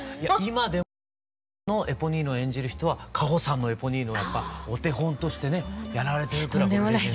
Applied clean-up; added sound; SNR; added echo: none; none; none; none.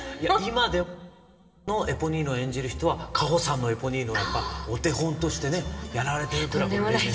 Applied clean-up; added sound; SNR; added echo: none; none; none; reverberation time 2.2 s.